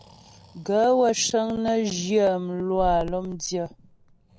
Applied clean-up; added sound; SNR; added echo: none; Breathing; 17 dB; none.